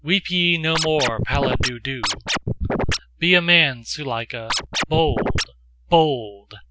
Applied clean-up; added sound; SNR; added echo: none; Scratching (performance technique); 0 dB; none.